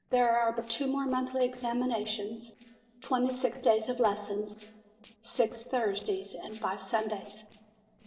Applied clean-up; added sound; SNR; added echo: neural separator model SepFormer DNS4.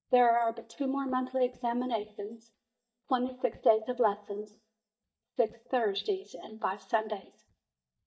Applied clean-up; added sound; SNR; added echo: neural mask model DeepFilterNet 3.